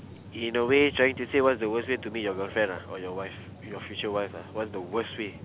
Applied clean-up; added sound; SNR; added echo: none; Cricket; 14 dB; none.